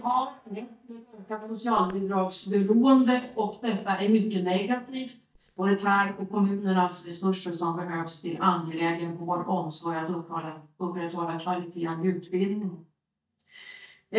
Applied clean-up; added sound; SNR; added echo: neural mask model DeepFilterNet 3.